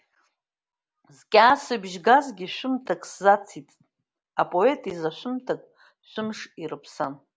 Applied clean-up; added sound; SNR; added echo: none; none; none; none.